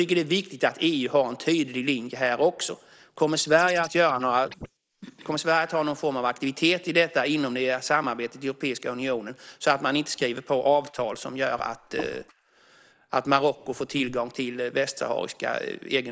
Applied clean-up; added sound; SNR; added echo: neural mask model Resemble Enhance denoiser.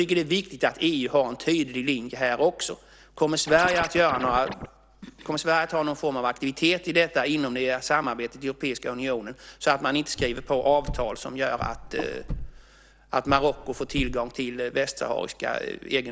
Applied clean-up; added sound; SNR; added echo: none; Scratching (performance technique) + Car; 9 dB; none.